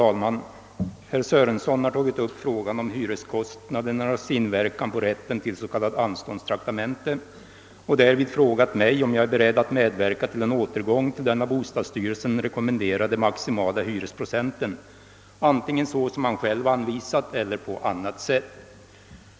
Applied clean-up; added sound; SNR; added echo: none; none; none; none.